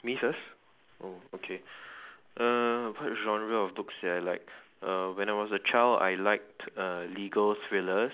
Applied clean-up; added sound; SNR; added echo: none; none; none; none.